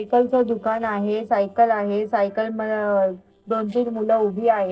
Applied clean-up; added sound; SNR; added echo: neural separator model SepFormer DNS4.